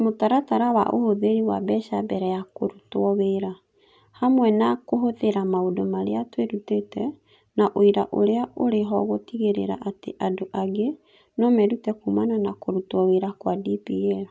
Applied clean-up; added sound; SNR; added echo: none; none; none; none.